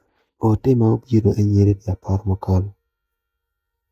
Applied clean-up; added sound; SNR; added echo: neural mask model DeepFilterNet 3.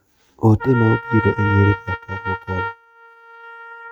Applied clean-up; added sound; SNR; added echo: neural mask model RNNoise.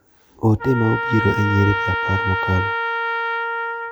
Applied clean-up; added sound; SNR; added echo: none; Trumpet; 2 dB; none.